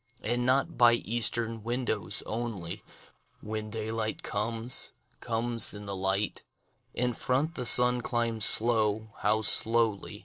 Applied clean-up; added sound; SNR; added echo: neural separator model SepFormer DNS4.